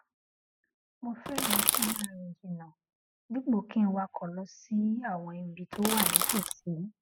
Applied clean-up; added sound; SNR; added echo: classical method spectral subtraction.